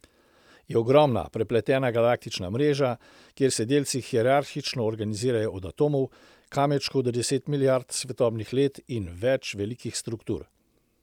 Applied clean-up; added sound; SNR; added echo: none; none; none; none.